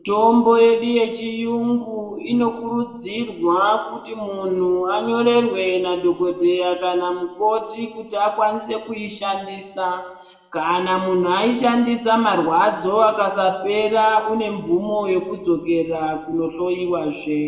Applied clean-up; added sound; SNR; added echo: none; none; none; reverberation time 0.9 s.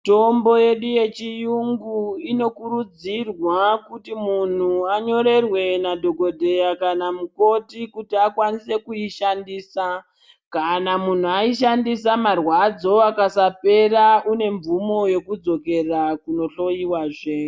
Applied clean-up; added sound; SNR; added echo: none; none; none; none.